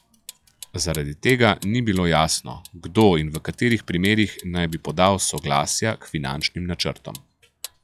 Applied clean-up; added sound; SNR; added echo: classical method log-MMSE.